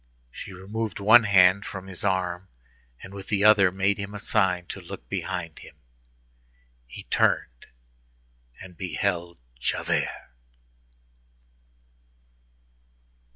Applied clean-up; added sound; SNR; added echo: none; none; none; none.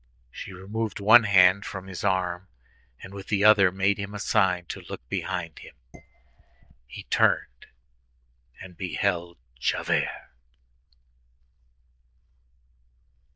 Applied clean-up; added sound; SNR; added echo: neural diffusion model UNIVERSE++.